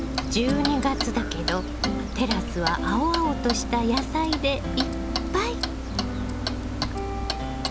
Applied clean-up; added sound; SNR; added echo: none; Clock; 4 dB; none.